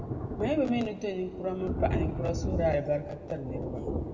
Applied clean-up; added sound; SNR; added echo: none; Thunder; 2 dB; reverberation time 1.4 s.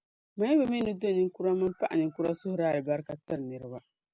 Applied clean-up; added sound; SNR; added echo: none; none; none; none.